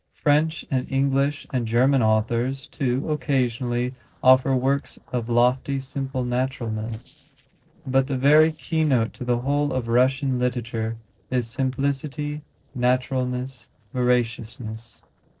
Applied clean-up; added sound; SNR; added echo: neural separator model SepFormer DNS4.